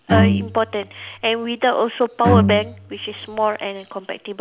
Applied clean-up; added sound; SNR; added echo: none; Bowed string instrument; 1 dB; none.